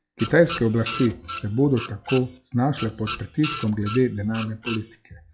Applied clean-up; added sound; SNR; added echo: classical method log-MMSE.